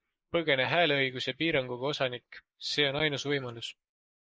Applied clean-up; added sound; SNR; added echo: neural mask model Resemble Enhance denoiser.